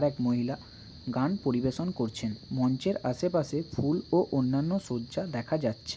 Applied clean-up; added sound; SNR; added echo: none; none; none; none.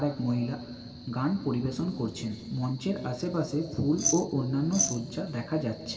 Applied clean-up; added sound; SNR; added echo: none; Glass; 0 dB; reverberation time 1.9 s.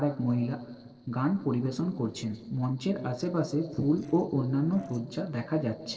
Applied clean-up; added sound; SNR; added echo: neural separator model SepFormer DNS4.